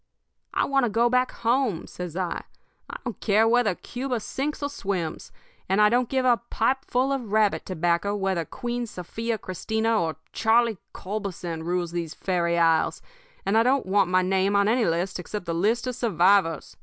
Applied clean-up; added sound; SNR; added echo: none; none; none; none.